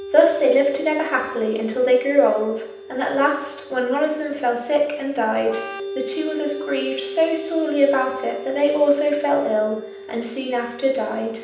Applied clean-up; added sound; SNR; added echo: none; Organ; 13 dB; reverberation time 0.9 s.